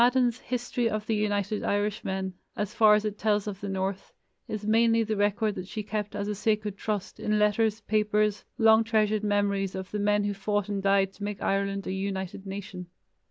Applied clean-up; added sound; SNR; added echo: none; none; none; none.